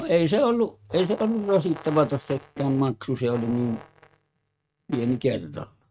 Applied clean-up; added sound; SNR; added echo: neural mask model RNNoise.